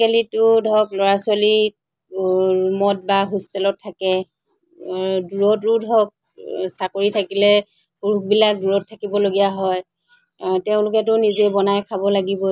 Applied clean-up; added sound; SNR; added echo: none; none; none; none.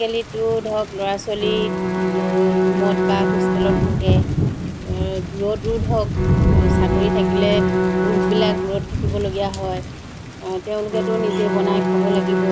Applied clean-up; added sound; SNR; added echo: none; Thunder / Rain + Bowed string instrument; -5 dB; none.